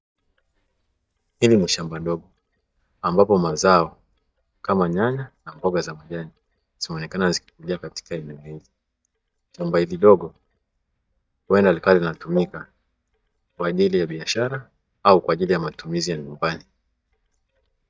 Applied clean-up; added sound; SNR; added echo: neural mask model DeepFilterNet 3.